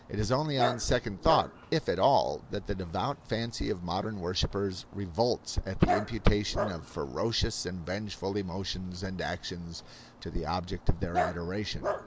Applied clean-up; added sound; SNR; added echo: none; Dog; 9 dB; none.